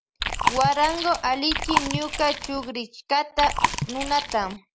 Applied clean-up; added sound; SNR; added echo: none; Chewing, mastication; 2 dB; none.